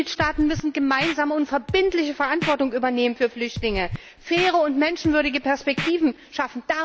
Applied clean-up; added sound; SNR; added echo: none; Scratching (performance technique); 11 dB; none.